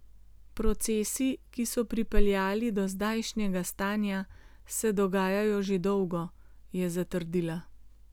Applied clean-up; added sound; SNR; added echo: none; none; none; none.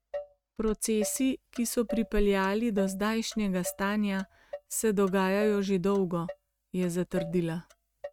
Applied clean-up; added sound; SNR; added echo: neural mask model RNNoise.